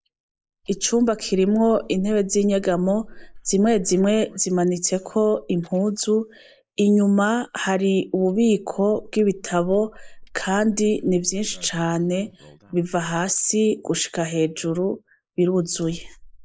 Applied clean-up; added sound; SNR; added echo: neural mask model Resemble Enhance denoiser.